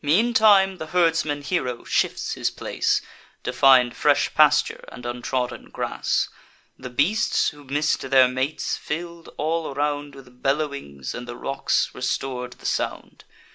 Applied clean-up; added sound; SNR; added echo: none; none; none; none.